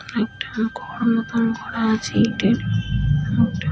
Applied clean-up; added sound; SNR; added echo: none; Wind instrument, woodwind instrument; 20 dB; none.